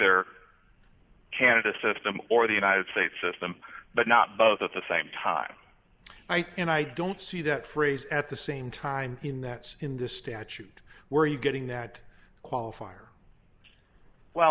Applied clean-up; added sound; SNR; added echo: none; none; none; none.